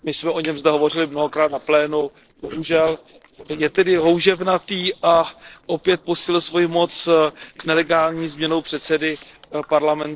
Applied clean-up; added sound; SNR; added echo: neural separator model SepFormer DNS4.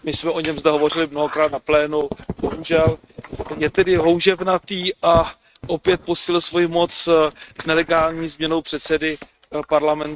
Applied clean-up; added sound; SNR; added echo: neural mask model RNNoise.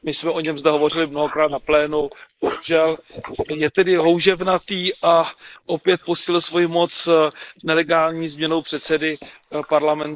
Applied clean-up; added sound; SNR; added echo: neural mask model Resemble Enhance denoiser.